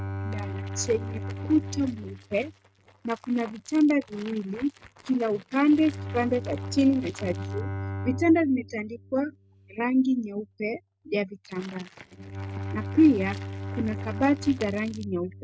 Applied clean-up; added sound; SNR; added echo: neural mask model RNNoise.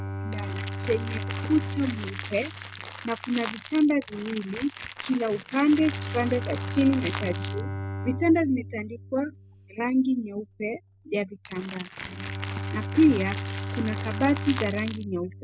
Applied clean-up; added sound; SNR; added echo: none; Crackle + Bowed string instrument; 7 dB; none.